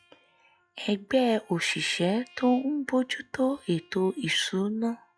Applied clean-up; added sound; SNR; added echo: classical method log-MMSE.